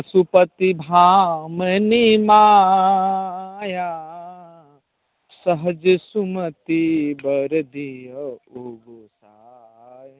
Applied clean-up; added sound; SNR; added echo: none; none; none; none.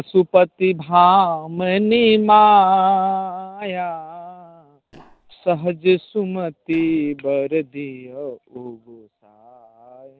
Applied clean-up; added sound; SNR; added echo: neural separator model SepFormer DNS4.